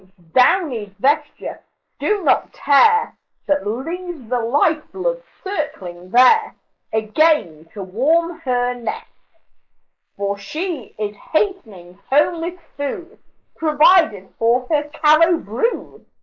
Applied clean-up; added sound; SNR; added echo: neural mask model Resemble Enhance denoiser.